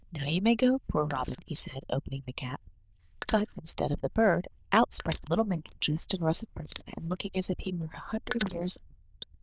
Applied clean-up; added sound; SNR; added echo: neural diffusion model UNIVERSE++.